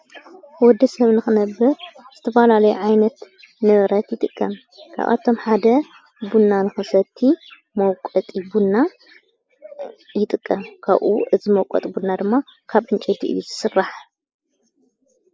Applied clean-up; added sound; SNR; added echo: neural mask model Resemble Enhance denoiser.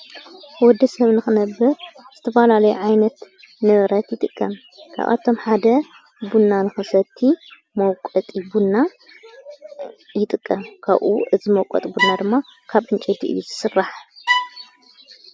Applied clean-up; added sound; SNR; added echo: none; Bowed string instrument; 4 dB; none.